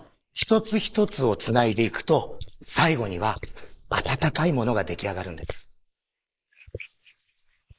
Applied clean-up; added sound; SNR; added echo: neural mask model Resemble Enhance denoiser.